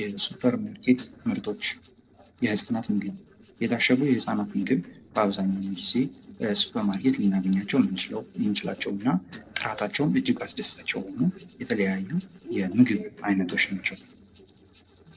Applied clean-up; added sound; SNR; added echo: neural separator model SepFormer DNS4.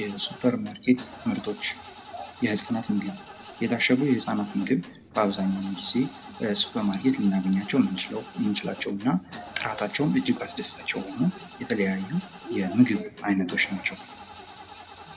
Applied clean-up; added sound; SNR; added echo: none; Engine starting / Car; 17 dB; reverberation time 1.2 s.